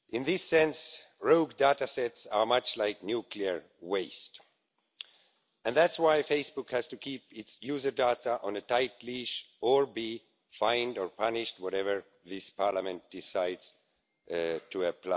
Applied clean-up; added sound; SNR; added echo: none; none; none; none.